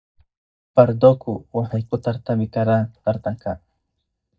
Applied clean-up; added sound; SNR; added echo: neural mask model DeepFilterNet 3.